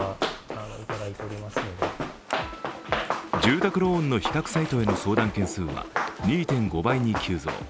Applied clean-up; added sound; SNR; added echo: none; Run; 4 dB; none.